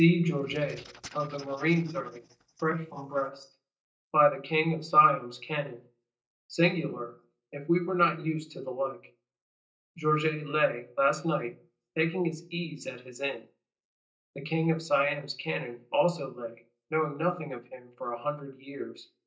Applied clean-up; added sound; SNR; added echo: neural mask model DeepFilterNet 3.